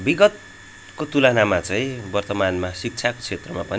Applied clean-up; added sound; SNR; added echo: none; none; none; none.